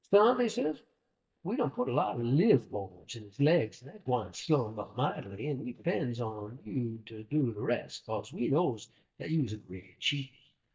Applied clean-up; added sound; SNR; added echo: neural mask model DeepFilterNet 3.